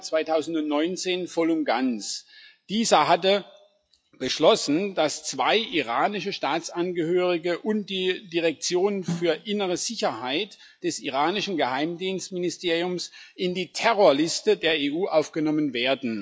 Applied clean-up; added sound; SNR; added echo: classical method log-MMSE.